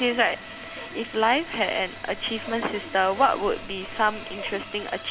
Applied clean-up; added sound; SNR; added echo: none; Sawing; 12 dB; none.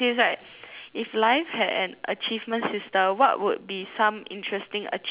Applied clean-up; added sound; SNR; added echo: none; none; none; none.